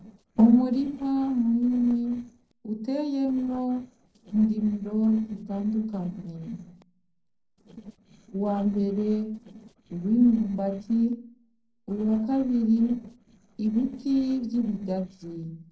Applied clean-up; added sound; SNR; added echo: neural separator model SepFormer DNS4.